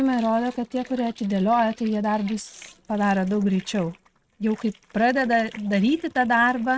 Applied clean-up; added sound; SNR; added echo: neural mask model RNNoise.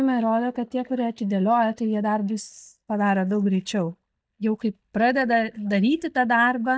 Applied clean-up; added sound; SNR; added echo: neural mask model DeepFilterNet 3.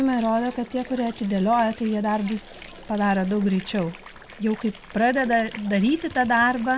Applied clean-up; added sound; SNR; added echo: none; Water; 19 dB; none.